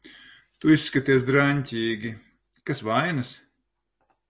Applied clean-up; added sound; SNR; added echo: none; none; none; none.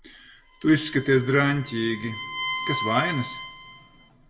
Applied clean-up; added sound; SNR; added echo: none; Bowed string instrument; 9 dB; reverberation time 1.4 s.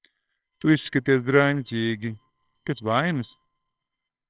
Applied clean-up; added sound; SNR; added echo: neural separator model SepFormer WHAMR!.